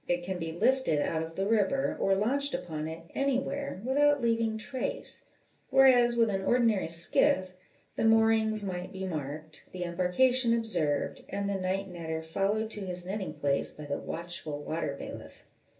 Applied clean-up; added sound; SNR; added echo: none; none; none; reverberation time 0.3 s.